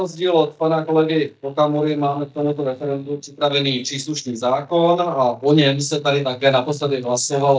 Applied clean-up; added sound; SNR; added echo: neural mask model DeepFilterNet 3.